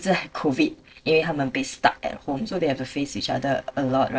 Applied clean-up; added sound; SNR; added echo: neural separator model SepFormer DNS4.